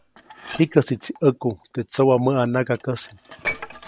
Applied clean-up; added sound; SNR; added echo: none; Dishes, pots, and pans; 15 dB; none.